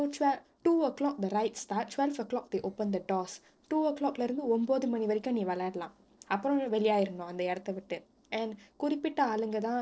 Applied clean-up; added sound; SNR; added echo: neural separator model SepFormer DNS4.